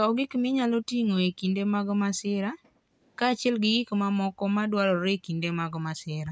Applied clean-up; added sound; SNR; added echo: none; none; none; none.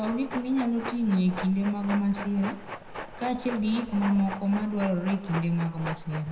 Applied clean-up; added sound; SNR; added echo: none; Train; 11 dB; reverberation time 0.8 s.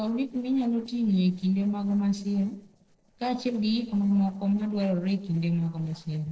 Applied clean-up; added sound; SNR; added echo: neural separator model SepFormer DNS4.